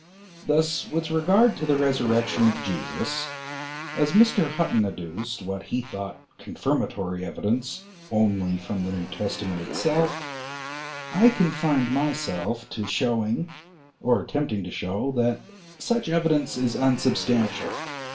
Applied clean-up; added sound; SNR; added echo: none; Motorcycle; 12 dB; reverberation time 0.3 s.